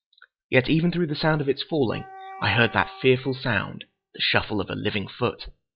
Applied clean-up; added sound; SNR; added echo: classical method log-MMSE.